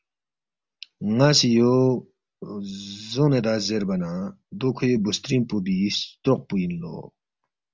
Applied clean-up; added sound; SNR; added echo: none; none; none; none.